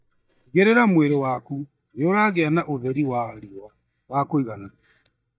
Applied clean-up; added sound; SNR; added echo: neural mask model DeepFilterNet 3.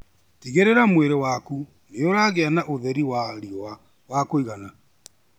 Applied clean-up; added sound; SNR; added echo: none; none; none; none.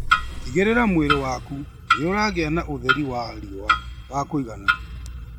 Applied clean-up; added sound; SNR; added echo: none; Clock; 1 dB; none.